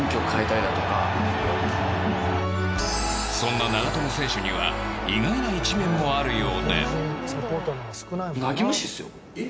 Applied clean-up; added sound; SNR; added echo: none; none; none; none.